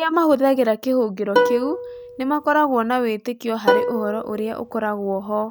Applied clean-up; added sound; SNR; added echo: none; Plucked string instrument; 3 dB; none.